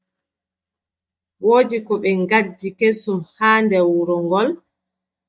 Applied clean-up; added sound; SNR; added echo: neural mask model DeepFilterNet 3.